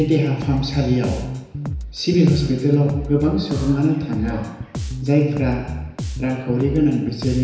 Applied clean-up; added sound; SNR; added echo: none; Bass guitar; 8 dB; reverberation time 1.0 s.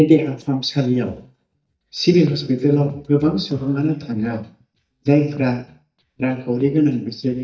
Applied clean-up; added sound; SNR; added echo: neural mask model DeepFilterNet 3.